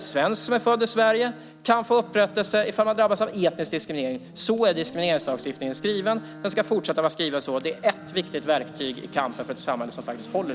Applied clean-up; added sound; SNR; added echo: none; Motorcycle + Bowed string instrument; 18 dB; none.